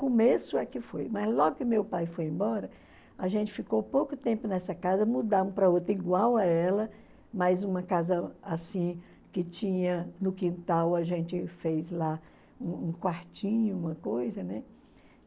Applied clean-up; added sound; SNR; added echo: none; none; none; none.